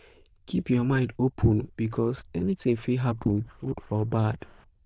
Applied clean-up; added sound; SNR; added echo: neural diffusion model UNIVERSE++.